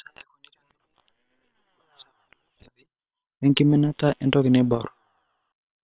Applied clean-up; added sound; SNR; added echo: neural separator model SepFormer WHAM!.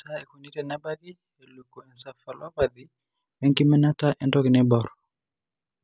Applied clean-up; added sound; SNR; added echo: none; none; none; none.